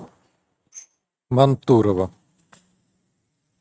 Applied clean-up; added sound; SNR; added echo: neural mask model RNNoise.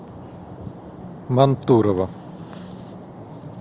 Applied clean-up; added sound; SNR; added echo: none; none; none; none.